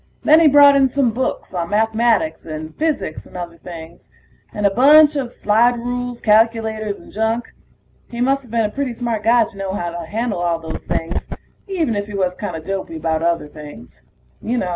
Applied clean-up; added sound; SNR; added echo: none; none; none; none.